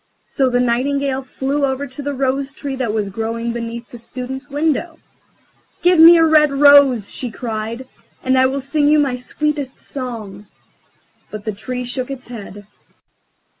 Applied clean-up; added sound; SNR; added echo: none; none; none; none.